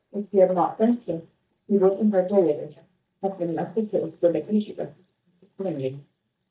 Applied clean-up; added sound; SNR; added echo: neural mask model DeepFilterNet 3.